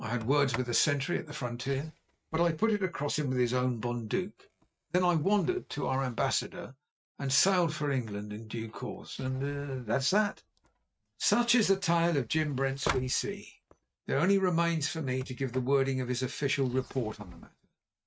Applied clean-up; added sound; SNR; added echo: neural mask model RNNoise.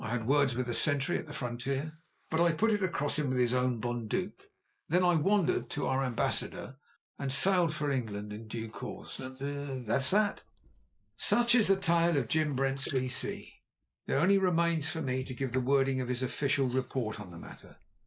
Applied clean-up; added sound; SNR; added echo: neural mask model Resemble Enhance denoiser.